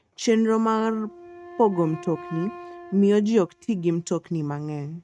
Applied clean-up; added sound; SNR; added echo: neural mask model RNNoise.